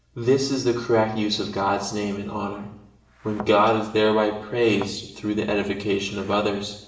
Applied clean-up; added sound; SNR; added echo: none; Thump, thud; 18 dB; reverberation time 0.8 s.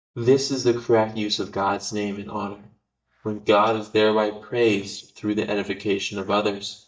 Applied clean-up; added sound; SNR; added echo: neural mask model DeepFilterNet 3.